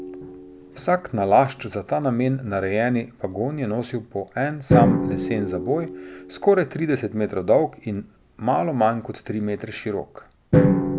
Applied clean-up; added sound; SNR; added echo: none; Drum; 3 dB; none.